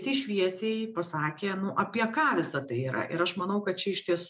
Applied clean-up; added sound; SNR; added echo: none; none; none; none.